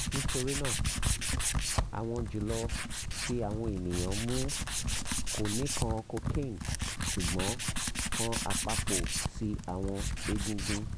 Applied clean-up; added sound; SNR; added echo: none; Tools + Computer keyboard; -5 dB; none.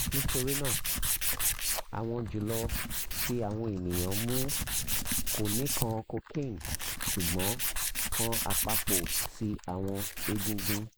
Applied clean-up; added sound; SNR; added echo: neural mask model Resemble Enhance denoiser.